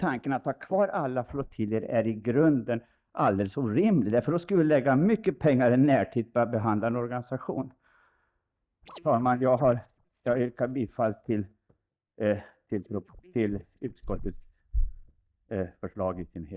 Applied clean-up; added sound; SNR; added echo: neural mask model DeepFilterNet 3.